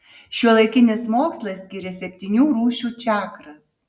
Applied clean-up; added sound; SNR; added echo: none; none; none; none.